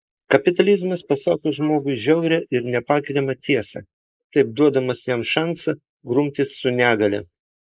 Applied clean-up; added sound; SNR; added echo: neural mask model Resemble Enhance denoiser.